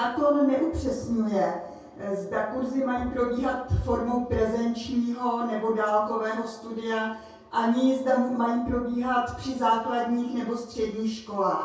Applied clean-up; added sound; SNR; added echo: none; none; none; reverberation time 0.6 s.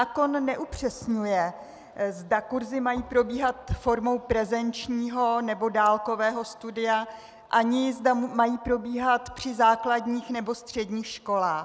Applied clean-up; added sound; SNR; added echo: none; none; none; none.